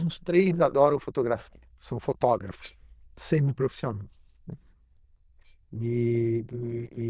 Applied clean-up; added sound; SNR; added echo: neural diffusion model UNIVERSE++.